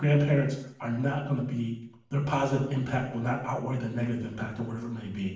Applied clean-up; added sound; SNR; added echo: none; none; none; reverberation time 0.6 s.